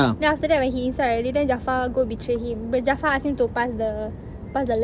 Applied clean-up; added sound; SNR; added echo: none; none; none; none.